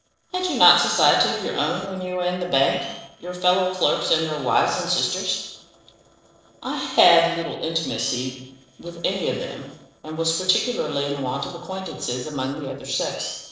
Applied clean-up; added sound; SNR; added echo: neural separator model SepFormer DNS4.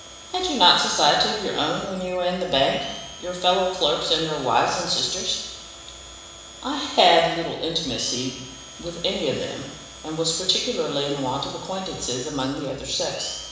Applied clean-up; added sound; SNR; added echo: none; Domestic sounds, home sounds; 17 dB; reverberation time 1.0 s.